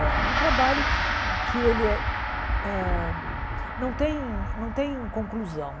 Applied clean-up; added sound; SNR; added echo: none; Gong + Thunder; -2 dB; none.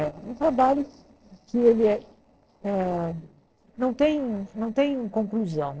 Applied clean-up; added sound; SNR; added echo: neural separator model SepFormer DNS4.